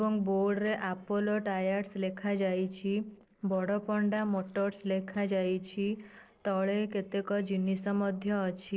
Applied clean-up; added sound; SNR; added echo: neural separator model SepFormer DNS4.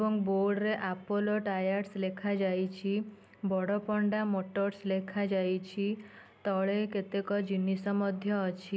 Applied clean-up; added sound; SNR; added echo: none; none; none; none.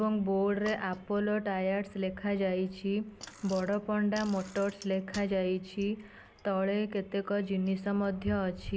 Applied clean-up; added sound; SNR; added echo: none; Bicycle; 18 dB; none.